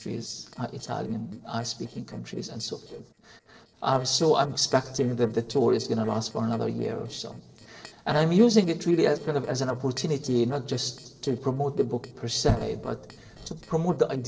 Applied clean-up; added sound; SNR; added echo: neural separator model SepFormer DNS4.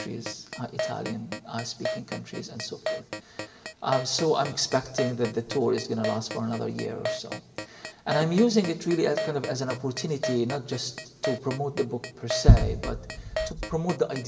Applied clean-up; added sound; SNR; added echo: none; Keyboard (musical); 9 dB; reverberation time 2.2 s.